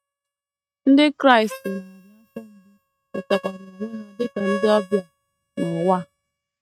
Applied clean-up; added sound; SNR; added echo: neural mask model RNNoise.